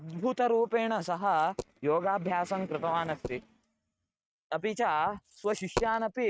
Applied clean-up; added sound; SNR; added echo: neural mask model RNNoise.